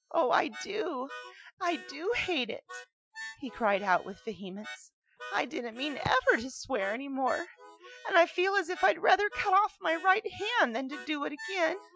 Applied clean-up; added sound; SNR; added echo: classical method Wiener filter.